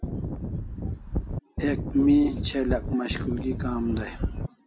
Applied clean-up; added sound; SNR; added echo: none; Wind; 3 dB; none.